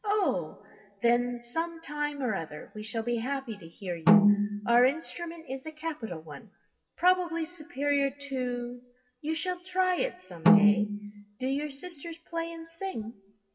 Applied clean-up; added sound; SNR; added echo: classical method WPE with log-MMSE.